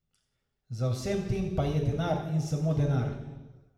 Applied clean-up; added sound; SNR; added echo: none; none; none; reverberation time 1.0 s.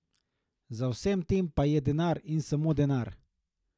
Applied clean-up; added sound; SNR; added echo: none; none; none; none.